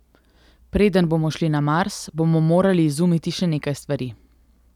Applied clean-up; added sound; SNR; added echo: none; none; none; none.